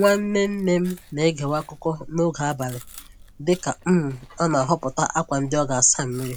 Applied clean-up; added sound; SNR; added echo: none; Chewing, mastication; 19 dB; none.